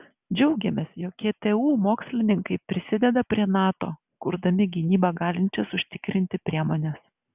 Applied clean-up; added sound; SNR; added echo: none; none; none; none.